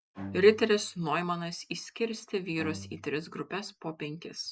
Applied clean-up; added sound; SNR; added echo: none; Bowed string instrument; 16 dB; none.